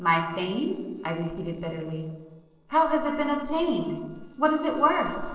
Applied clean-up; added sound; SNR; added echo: neural separator model SepFormer DNS4.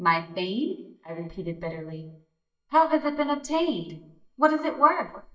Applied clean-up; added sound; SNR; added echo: neural mask model DeepFilterNet 3.